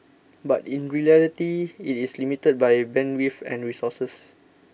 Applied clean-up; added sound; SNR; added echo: none; none; none; none.